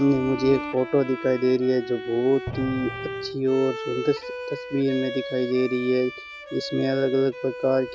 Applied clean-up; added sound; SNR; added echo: none; Drum + Bowed string instrument; 10 dB; none.